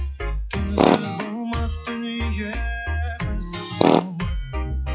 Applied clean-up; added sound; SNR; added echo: classical method log-MMSE.